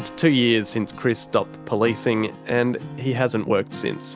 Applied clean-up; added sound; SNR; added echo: none; none; none; none.